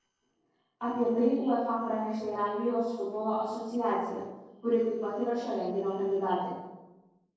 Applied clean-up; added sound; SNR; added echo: neural separator model SepFormer DNS4.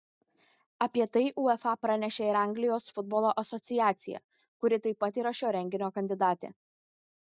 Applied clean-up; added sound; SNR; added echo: none; none; none; none.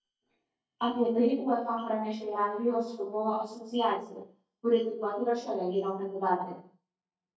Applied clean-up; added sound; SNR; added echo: neural mask model DeepFilterNet 3.